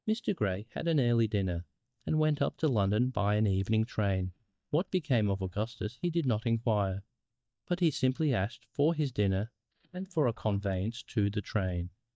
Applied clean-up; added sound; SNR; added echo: neural mask model DeepFilterNet 3.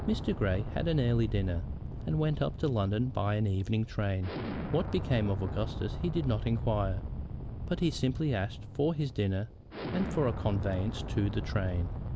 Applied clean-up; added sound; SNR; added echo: none; Explosion; 6 dB; none.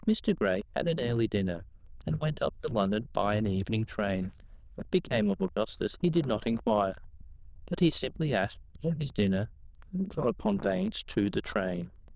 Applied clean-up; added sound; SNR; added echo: neural diffusion model UNIVERSE++.